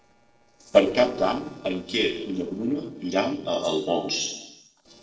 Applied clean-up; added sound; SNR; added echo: neural separator model SepFormer DNS4.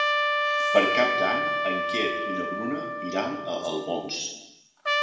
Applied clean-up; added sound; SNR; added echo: none; Trumpet; -2 dB; reverberation time 1.0 s.